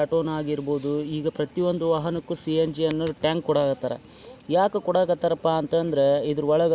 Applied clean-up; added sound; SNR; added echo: none; none; none; none.